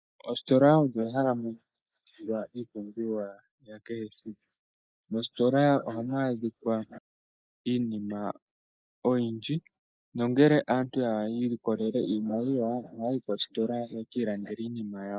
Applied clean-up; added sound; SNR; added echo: neural mask model Resemble Enhance denoiser.